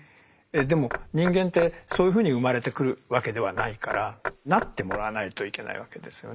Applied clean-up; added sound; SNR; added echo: neural mask model Resemble Enhance denoiser.